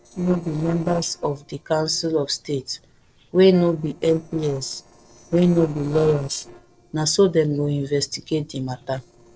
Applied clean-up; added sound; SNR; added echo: neural separator model SepFormer DNS4.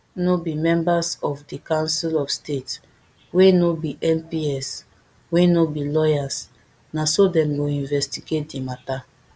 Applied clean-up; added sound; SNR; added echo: none; none; none; none.